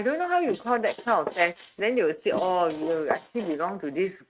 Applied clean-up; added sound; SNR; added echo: neural mask model RNNoise.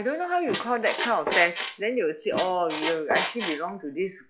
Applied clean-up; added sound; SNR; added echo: classical method log-MMSE.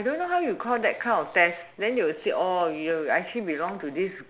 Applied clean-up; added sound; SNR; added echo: none; none; none; none.